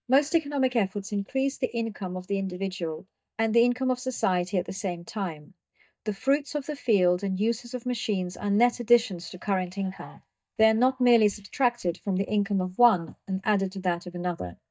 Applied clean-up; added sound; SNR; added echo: neural mask model DeepFilterNet 3.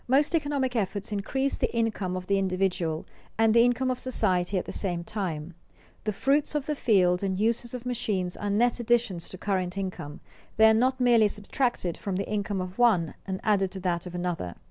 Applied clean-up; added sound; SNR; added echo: none; none; none; none.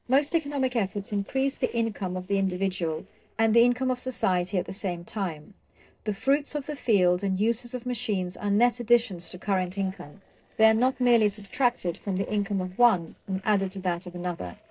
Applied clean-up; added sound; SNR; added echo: neural separator model SepFormer DNS4.